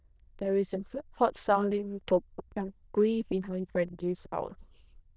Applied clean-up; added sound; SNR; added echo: neural diffusion model UNIVERSE++.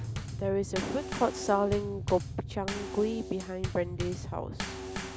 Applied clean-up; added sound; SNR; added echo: none; Bass drum / Snare drum / Drum kit; 5 dB; none.